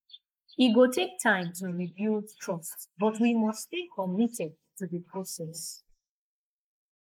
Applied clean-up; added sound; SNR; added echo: neural mask model Resemble Enhance denoiser.